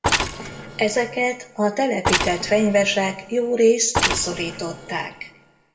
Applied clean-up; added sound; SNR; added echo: none; Mechanisms; 5 dB; reverberation time 0.9 s.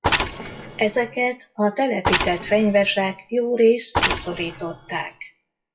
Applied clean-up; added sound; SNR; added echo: classical method WPE with log-MMSE.